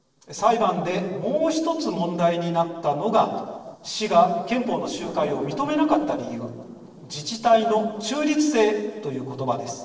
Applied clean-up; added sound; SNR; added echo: neural separator model SepFormer DNS4.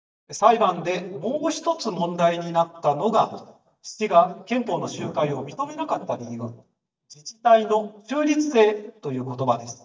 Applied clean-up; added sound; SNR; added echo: neural mask model DeepFilterNet 3.